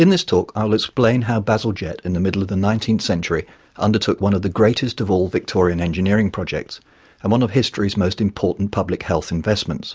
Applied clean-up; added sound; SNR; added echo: none; none; none; none.